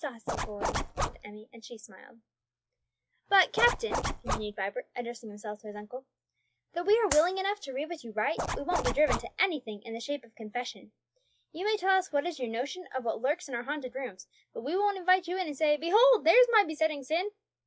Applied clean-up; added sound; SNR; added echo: classical method log-MMSE.